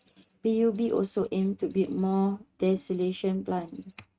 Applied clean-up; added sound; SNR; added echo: neural mask model RNNoise.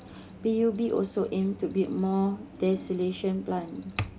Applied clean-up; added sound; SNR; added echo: none; Alarm; 16 dB; none.